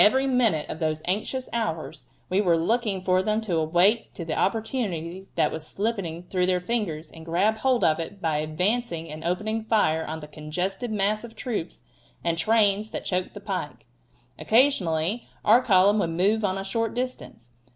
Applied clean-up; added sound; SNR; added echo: none; none; none; none.